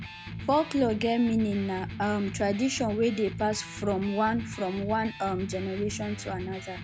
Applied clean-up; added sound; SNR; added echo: none; Electric guitar; 10 dB; none.